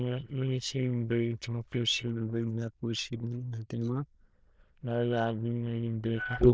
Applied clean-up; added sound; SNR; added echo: neural diffusion model UNIVERSE++.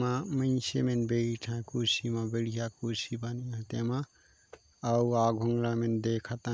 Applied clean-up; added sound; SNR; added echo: none; none; none; none.